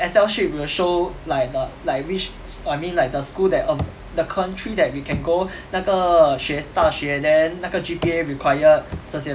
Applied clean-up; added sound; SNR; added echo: none; none; none; none.